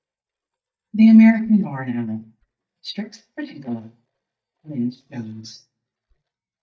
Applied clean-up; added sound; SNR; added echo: neural mask model DeepFilterNet 3.